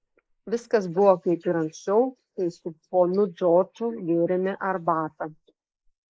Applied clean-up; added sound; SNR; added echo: neural mask model Resemble Enhance denoiser.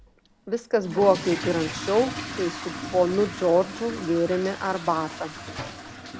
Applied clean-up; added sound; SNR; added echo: none; Fill (with liquid) / Toilet flush; 10 dB; none.